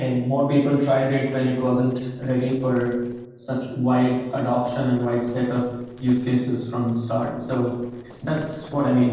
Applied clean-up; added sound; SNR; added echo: neural separator model SepFormer DNS4.